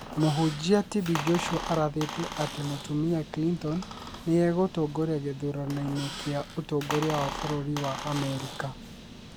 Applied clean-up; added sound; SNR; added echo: none; Squeak; 9 dB; none.